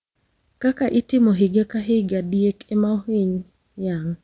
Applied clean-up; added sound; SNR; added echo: none; none; none; none.